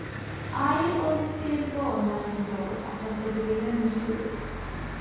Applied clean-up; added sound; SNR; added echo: none; Church bell / Traffic noise, roadway noise; 7 dB; reverberation time 1.2 s.